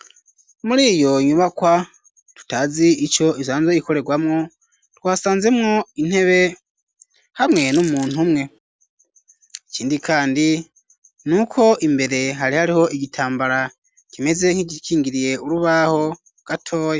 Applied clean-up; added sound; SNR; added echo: none; Chewing, mastication / Crushing; 17 dB; none.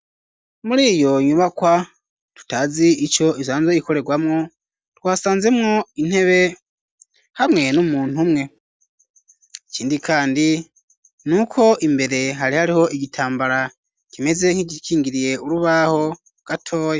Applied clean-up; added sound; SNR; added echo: neural mask model DeepFilterNet 3.